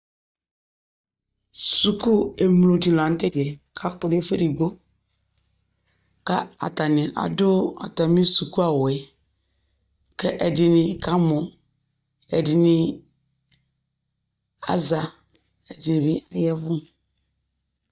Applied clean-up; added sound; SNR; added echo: neural mask model DeepFilterNet 3.